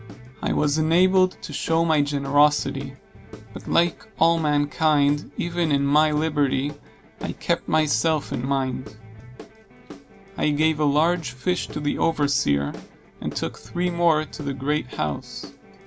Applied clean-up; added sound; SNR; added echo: none; Guitar / Drum; 17 dB; none.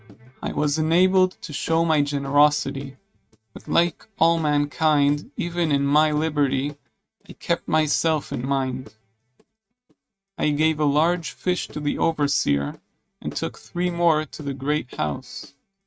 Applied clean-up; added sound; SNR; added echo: neural mask model RNNoise.